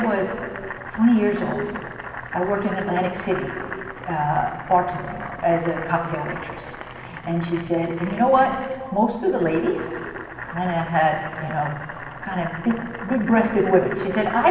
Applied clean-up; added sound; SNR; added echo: none; Boiling; 12 dB; reverberation time 1.7 s.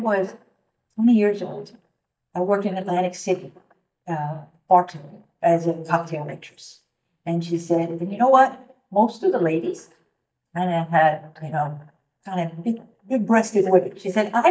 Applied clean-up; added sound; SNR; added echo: neural mask model DeepFilterNet 3.